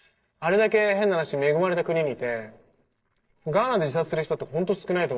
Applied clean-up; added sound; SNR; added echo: neural separator model SepFormer DNS4.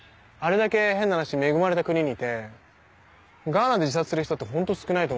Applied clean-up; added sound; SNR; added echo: none; none; none; none.